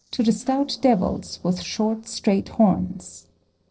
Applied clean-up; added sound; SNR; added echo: neural separator model SepFormer DNS4.